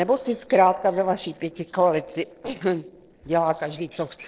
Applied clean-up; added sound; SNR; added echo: neural separator model SepFormer DNS4.